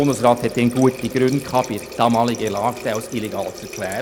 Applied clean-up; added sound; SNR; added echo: none; Water tap, faucet; 14 dB; none.